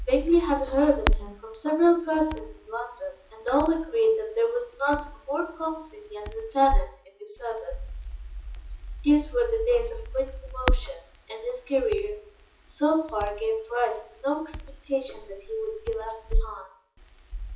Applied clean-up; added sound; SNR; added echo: none; Crackle; 6 dB; reverberation time 0.7 s.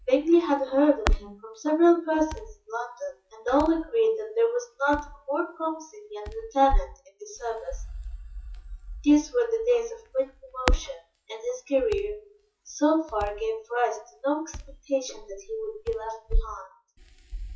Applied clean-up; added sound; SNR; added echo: classical method WPE with log-MMSE.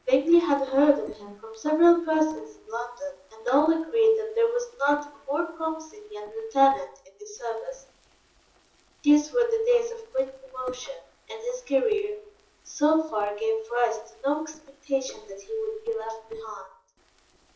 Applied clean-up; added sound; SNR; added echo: neural separator model SepFormer DNS4.